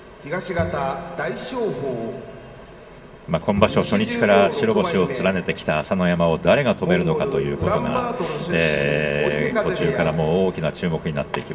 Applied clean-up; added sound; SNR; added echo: none; Bowed string instrument; 15 dB; reverberation time 1.9 s.